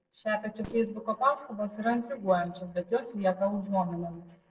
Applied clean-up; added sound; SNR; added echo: neural separator model SepFormer DNS4.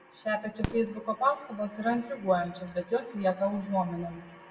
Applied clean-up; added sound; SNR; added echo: none; Fireworks; 12 dB; reverberation time 0.7 s.